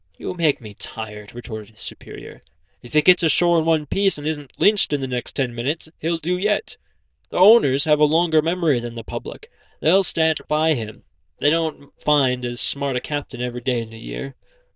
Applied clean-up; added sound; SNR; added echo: neural diffusion model UNIVERSE++.